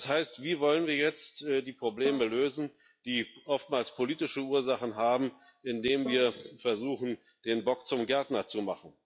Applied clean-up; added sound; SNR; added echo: classical method log-MMSE.